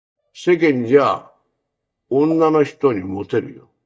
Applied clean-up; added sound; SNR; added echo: neural mask model DeepFilterNet 3.